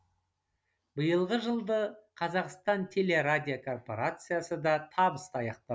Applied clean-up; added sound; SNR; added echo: none; none; none; none.